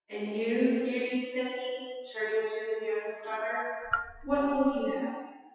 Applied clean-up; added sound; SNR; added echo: classical method WPE with log-MMSE.